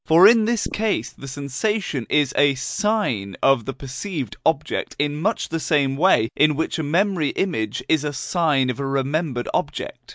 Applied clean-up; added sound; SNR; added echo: neural mask model Resemble Enhance denoiser.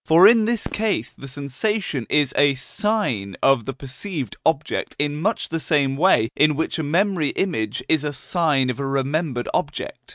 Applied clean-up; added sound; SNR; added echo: neural mask model RNNoise.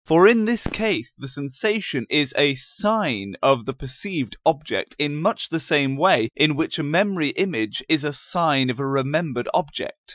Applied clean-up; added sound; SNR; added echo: classical method Wiener filter.